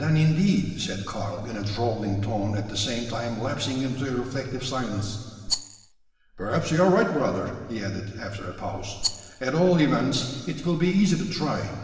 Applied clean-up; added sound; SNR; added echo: none; Rattle; 7 dB; reverberation time 1.6 s.